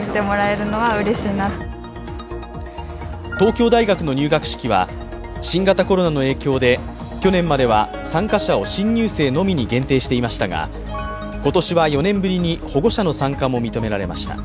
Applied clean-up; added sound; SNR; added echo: none; none; none; none.